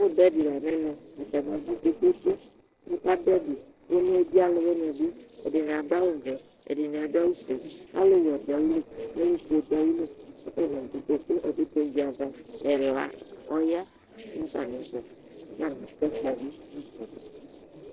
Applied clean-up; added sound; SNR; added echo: neural separator model SepFormer DNS4.